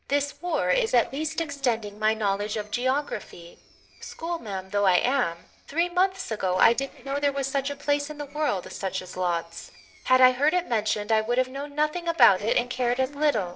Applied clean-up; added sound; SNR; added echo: neural separator model SepFormer DNS4.